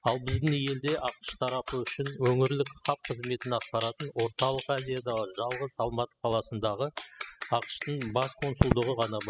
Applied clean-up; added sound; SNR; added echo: classical method spectral subtraction.